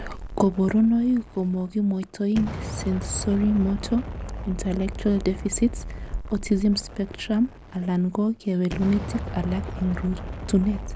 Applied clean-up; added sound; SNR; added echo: none; Explosion; 9 dB; none.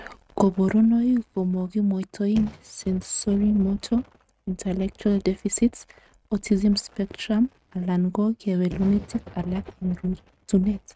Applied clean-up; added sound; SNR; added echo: neural mask model RNNoise.